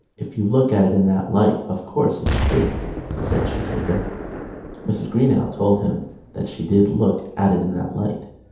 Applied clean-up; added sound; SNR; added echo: none; Explosion; 8 dB; reverberation time 0.8 s.